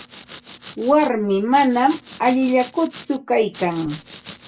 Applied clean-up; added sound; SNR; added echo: none; Domestic sounds, home sounds; 16 dB; reverberation time 0.2 s.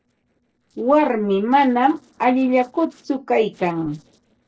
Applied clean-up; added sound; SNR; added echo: neural separator model SepFormer DNS4.